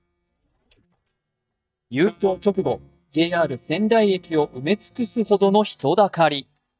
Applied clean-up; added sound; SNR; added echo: neural mask model DeepFilterNet 3.